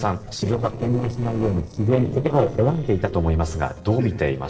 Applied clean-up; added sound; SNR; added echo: neural separator model SepFormer DNS4.